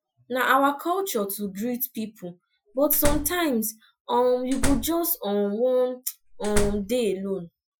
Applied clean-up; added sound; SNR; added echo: classical method Wiener filter.